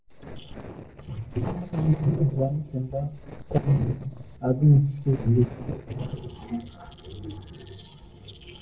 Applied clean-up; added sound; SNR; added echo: neural separator model SepFormer DNS4.